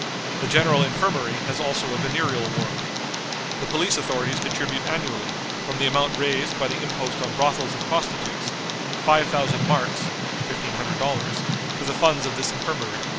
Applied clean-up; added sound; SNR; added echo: none; Tick; 1 dB; none.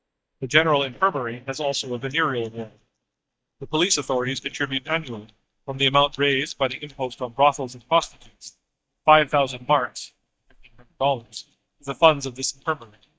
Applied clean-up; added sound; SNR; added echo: neural mask model DeepFilterNet 3.